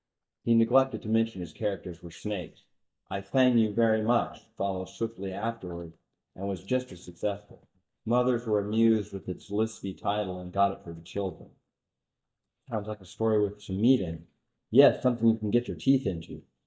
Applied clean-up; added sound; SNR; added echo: neural mask model DeepFilterNet 3.